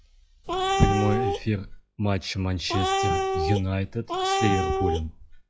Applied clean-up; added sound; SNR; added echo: classical method log-MMSE.